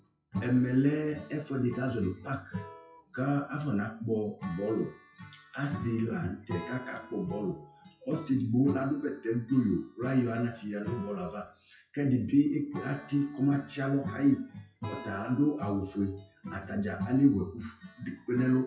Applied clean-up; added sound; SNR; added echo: classical method WPE with log-MMSE.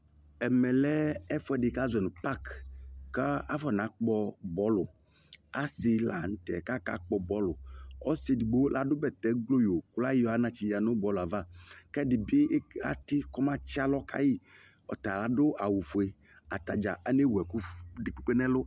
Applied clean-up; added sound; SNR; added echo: none; none; none; none.